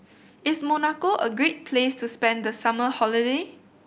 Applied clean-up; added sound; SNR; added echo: none; none; none; none.